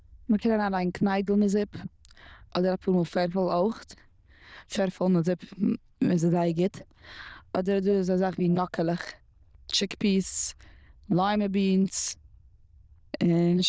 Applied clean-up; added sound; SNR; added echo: neural diffusion model UNIVERSE++.